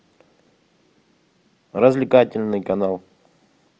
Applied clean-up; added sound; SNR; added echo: none; none; none; none.